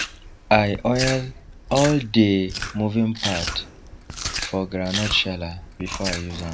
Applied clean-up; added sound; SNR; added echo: none; Chewing, mastication; 9 dB; none.